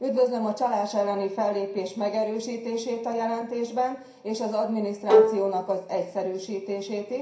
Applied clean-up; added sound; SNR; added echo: none; Bowed string instrument; -5 dB; reverberation time 0.5 s.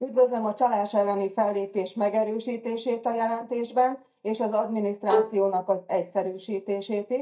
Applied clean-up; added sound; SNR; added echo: neural mask model DeepFilterNet 3.